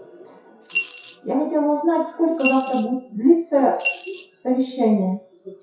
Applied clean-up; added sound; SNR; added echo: classical method WPE with log-MMSE.